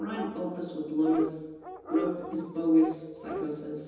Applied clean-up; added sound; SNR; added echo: none; Dog; 11 dB; reverberation time 1.1 s.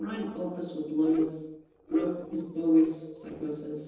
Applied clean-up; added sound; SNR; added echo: neural separator model SepFormer DNS4.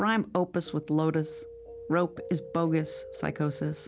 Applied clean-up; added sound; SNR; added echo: none; none; none; none.